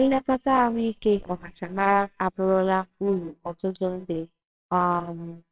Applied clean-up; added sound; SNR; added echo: neural separator model SepFormer WHAMR!.